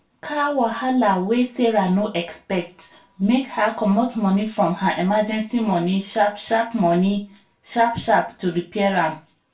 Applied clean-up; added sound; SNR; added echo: none; none; none; reverberation time 0.3 s.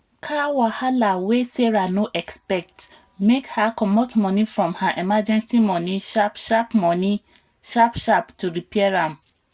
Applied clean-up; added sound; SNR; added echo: none; none; none; none.